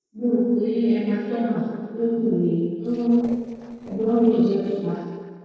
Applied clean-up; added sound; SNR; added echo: neural separator model SepFormer DNS4.